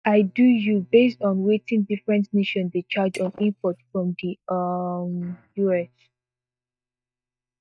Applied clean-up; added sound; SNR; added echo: neural mask model DeepFilterNet 3.